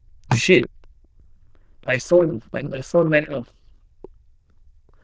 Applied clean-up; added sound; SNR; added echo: neural diffusion model UNIVERSE++.